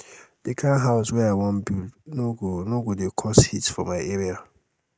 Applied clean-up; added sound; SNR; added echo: none; none; none; none.